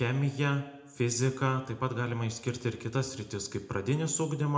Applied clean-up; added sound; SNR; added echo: none; none; none; reverberation time 0.6 s.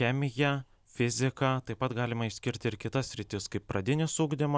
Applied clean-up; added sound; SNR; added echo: none; none; none; none.